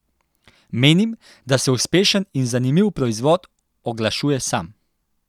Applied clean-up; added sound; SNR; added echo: none; none; none; none.